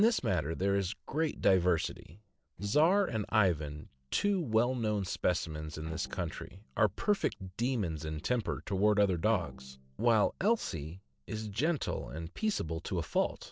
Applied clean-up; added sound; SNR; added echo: neural separator model SepFormer DNS4.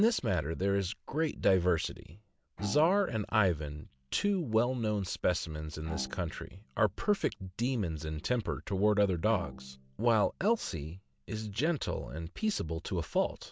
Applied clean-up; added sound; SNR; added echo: none; Bowed string instrument; 20 dB; none.